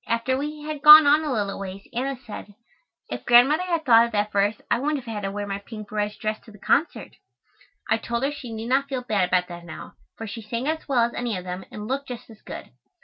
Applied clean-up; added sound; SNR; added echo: none; none; none; none.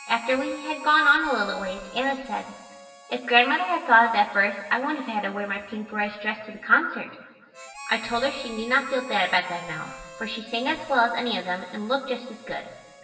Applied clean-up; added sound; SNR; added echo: none; Harmonica; 19 dB; reverberation time 1.4 s.